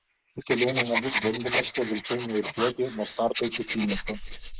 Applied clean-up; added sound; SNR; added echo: neural mask model Resemble Enhance denoiser.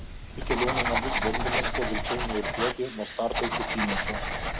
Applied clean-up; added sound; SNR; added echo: none; Writing; -3 dB; none.